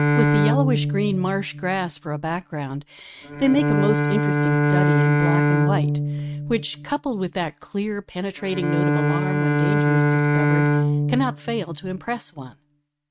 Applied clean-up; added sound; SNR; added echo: neural mask model RNNoise.